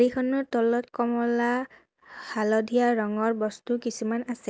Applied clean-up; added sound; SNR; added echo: none; none; none; none.